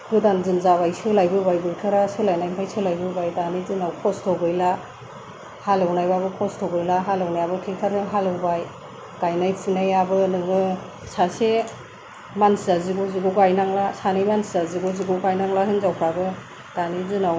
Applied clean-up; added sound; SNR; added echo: none; none; none; none.